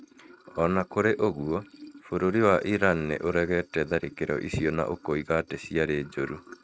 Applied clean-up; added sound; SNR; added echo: neural mask model RNNoise.